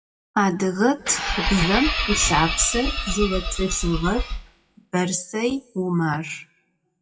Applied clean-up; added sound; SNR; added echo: classical method WPE with log-MMSE.